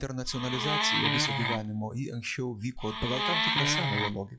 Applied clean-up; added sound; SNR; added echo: classical method log-MMSE.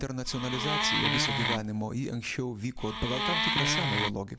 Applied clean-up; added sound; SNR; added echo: none; Wood; -3 dB; none.